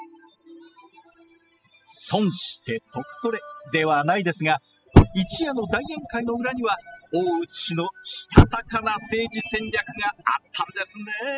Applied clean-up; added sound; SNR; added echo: classical method spectral subtraction.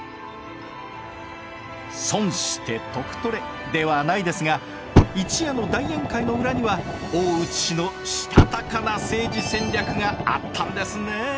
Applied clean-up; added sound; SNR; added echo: none; Fire; -1 dB; none.